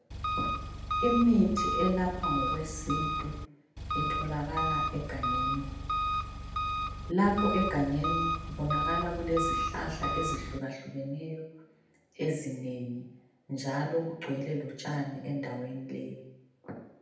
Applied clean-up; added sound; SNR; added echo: none; Engine; 0 dB; reverberation time 0.8 s.